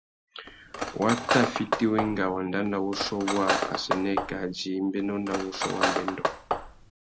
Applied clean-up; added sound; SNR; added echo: none; Cutlery, silverware; 1 dB; none.